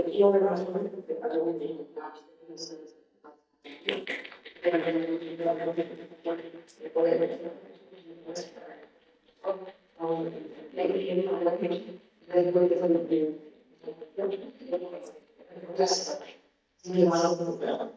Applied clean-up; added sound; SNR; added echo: neural mask model DeepFilterNet 3.